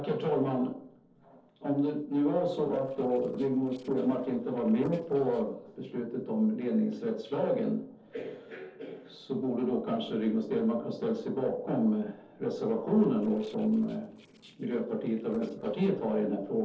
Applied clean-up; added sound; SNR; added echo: neural separator model SepFormer DNS4.